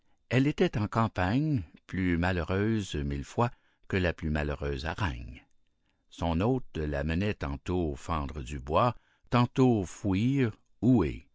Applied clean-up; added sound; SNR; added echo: none; none; none; none.